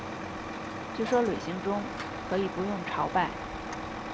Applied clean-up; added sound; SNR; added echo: none; Truck; 4 dB; none.